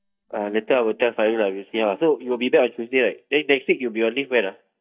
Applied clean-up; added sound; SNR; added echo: neural mask model DeepFilterNet 3.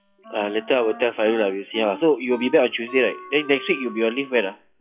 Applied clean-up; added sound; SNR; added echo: classical method WPE with log-MMSE.